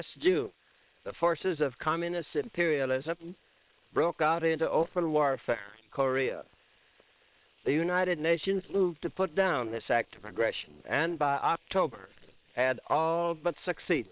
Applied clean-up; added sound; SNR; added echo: neural separator model SepFormer WHAM!.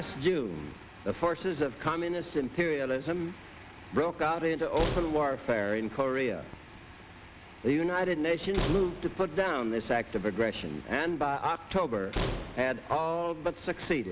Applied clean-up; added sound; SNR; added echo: none; Slam; 7 dB; none.